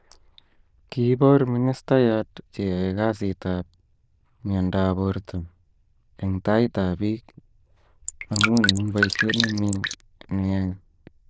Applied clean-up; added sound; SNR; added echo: neural diffusion model UNIVERSE++.